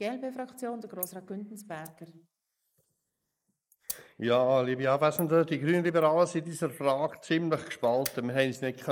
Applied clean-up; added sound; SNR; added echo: neural mask model Resemble Enhance denoiser.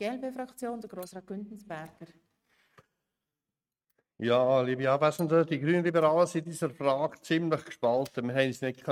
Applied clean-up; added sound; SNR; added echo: neural mask model RNNoise.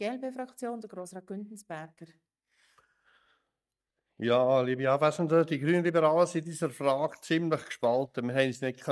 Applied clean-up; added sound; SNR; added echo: neural mask model DeepFilterNet 3.